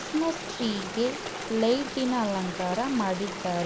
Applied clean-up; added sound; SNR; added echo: none; Stream; 8 dB; none.